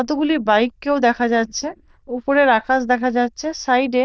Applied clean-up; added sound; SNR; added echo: neural diffusion model UNIVERSE++.